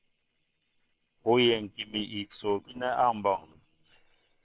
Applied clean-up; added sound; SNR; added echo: neural separator model SepFormer WHAM!.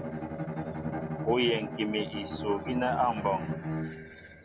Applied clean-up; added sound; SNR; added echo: none; Bowed string instrument; 4 dB; none.